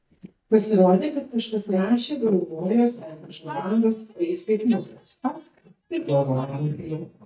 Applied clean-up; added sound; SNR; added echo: neural mask model DeepFilterNet 3.